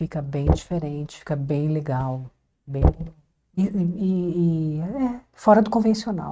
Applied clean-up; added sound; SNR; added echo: neural mask model RNNoise.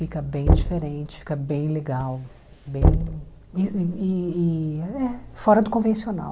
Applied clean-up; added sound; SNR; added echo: none; Knock; 1 dB; none.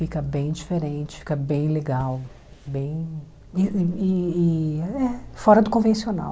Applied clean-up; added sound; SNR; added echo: none; none; none; none.